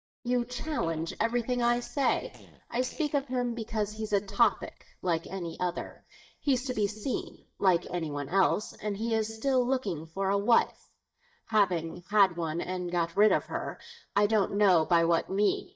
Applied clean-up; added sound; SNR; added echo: neural mask model DeepFilterNet 3.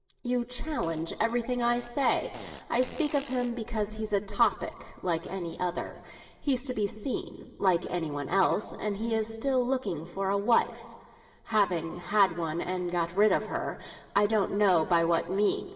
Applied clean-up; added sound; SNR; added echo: none; Fart; 18 dB; reverberation time 1.6 s.